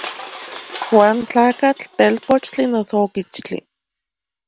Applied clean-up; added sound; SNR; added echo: none; Crushing; 17 dB; none.